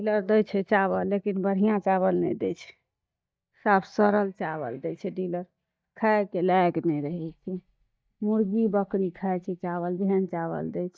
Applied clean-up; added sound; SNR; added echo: neural mask model DeepFilterNet 3.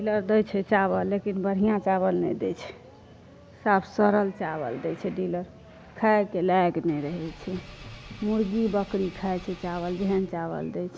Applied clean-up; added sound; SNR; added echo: none; Engine / Car; 20 dB; none.